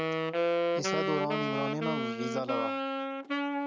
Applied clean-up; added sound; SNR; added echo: none; Wind instrument, woodwind instrument; -5 dB; none.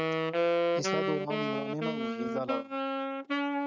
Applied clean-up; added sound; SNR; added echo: neural mask model RNNoise.